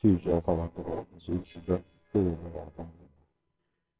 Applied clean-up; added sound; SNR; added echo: neural separator model SepFormer WHAMR!.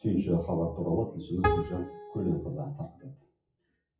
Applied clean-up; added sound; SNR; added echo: classical method WPE with log-MMSE.